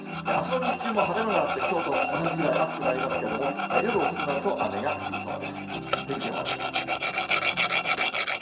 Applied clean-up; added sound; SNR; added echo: none; Tools; -1 dB; reverberation time 0.7 s.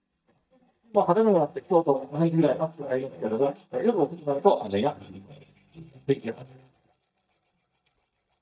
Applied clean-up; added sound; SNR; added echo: neural mask model DeepFilterNet 3.